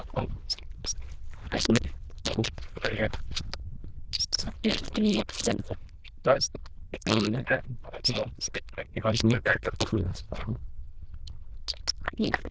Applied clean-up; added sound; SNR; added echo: neural diffusion model UNIVERSE++.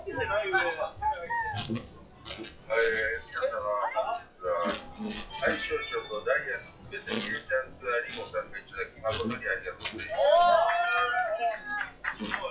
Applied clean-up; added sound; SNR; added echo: classical method log-MMSE.